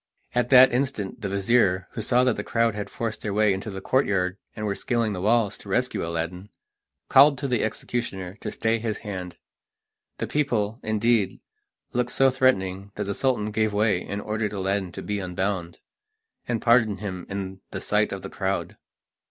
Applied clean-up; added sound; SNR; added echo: none; none; none; none.